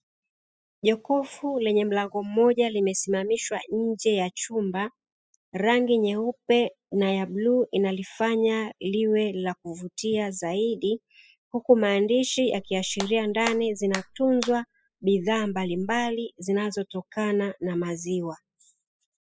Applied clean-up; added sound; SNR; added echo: classical method spectral subtraction.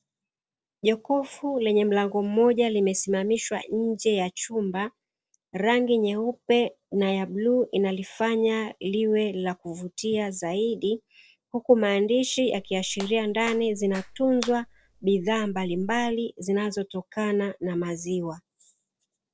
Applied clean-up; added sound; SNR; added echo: neural separator model SepFormer DNS4.